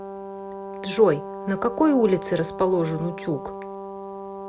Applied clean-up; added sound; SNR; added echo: none; Brass instrument; 10 dB; none.